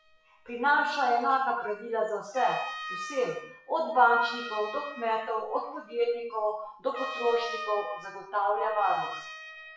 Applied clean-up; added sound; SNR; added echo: classical method WPE with log-MMSE.